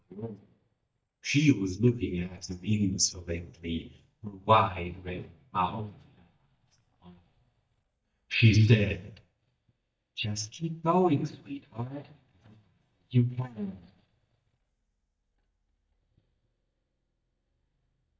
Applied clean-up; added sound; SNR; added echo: neural mask model DeepFilterNet 3.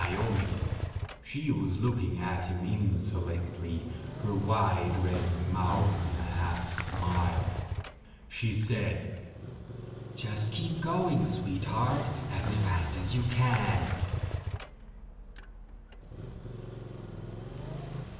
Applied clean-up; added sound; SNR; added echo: none; Motorcycle; 4 dB; reverberation time 1.2 s.